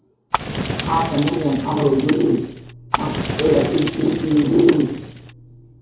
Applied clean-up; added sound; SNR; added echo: none; Fire; 7 dB; reverberation time 2.4 s.